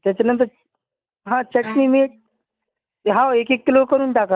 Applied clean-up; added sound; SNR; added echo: neural mask model DeepFilterNet 3.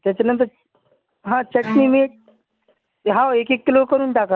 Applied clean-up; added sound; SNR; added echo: none; Bowed string instrument; 11 dB; none.